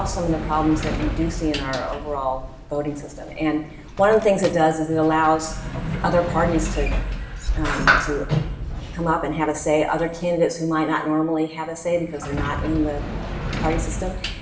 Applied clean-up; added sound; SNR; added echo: none; Sliding door; 4 dB; reverberation time 0.7 s.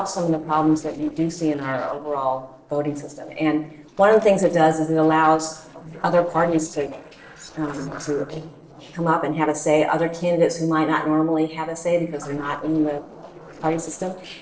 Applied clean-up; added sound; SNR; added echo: neural separator model SepFormer DNS4.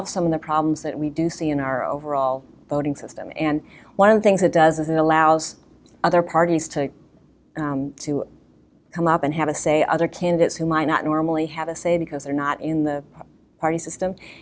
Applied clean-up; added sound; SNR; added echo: none; none; none; none.